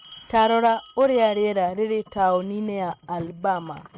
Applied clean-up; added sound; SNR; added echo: neural mask model RNNoise.